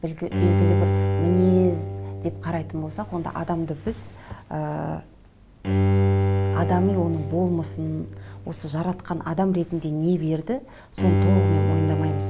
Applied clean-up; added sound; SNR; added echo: none; Bowed string instrument; -1 dB; none.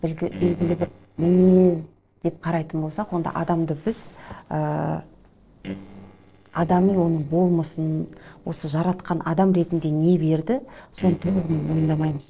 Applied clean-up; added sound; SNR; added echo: neural separator model SepFormer DNS4.